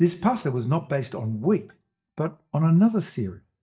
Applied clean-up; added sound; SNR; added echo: neural mask model DeepFilterNet 3.